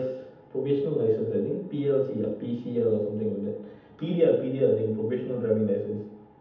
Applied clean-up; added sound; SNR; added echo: none; none; none; reverberation time 0.8 s.